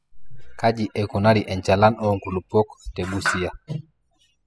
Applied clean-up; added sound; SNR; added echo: classical method spectral subtraction.